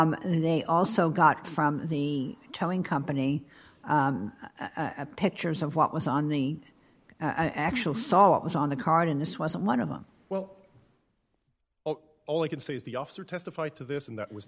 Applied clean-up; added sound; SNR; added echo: none; none; none; none.